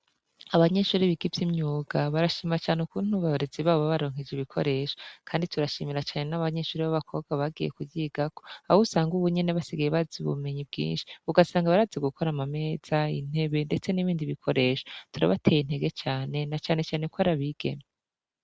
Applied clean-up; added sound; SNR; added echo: none; none; none; none.